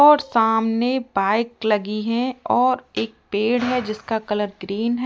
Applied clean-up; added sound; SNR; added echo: none; none; none; none.